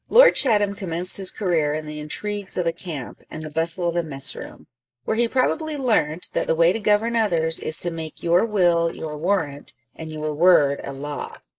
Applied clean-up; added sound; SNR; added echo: neural mask model Resemble Enhance denoiser.